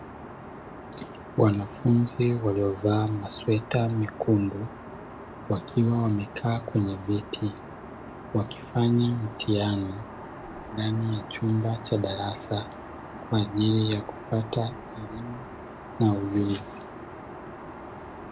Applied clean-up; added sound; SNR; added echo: none; Aircraft; 15 dB; none.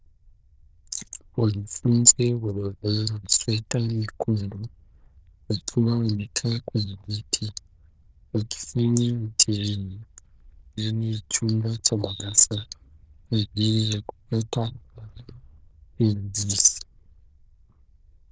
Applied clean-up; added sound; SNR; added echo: neural diffusion model UNIVERSE++.